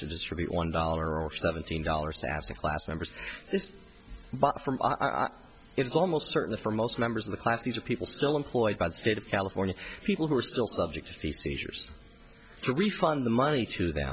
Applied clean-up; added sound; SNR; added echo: none; none; none; none.